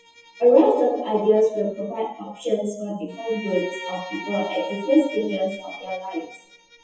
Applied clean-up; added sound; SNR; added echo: classical method WPE with log-MMSE.